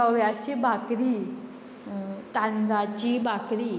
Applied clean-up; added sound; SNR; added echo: none; none; none; none.